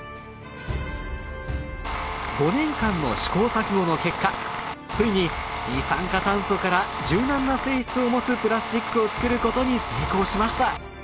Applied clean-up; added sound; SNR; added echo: none; Tools; 5 dB; none.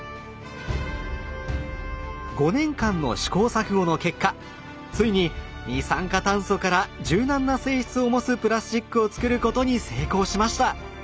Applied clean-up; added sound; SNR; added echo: none; none; none; none.